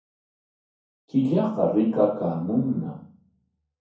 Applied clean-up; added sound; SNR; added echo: none; none; none; reverberation time 0.6 s.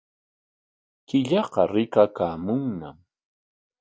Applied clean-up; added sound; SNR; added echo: none; none; none; none.